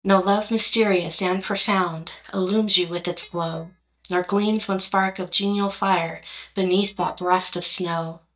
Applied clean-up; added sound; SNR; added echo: neural mask model DeepFilterNet 3.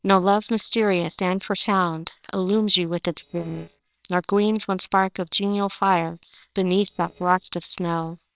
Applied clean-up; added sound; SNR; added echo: neural separator model SepFormer WHAMR!.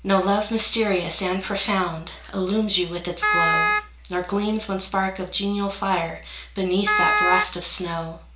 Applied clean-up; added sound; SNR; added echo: none; Wind instrument, woodwind instrument; -2 dB; reverberation time 0.4 s.